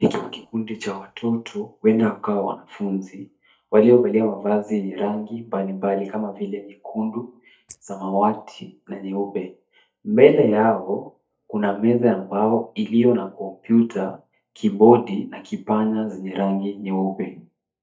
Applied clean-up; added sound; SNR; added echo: neural mask model DeepFilterNet 3.